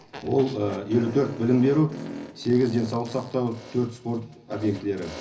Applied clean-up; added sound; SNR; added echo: none; Fart; 14 dB; reverberation time 0.4 s.